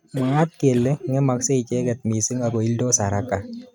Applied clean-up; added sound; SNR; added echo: neural mask model RNNoise.